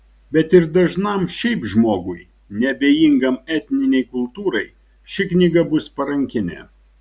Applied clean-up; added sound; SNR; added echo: none; none; none; none.